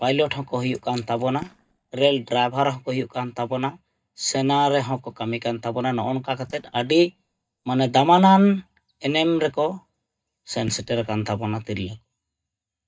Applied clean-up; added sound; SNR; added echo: neural mask model DeepFilterNet 3.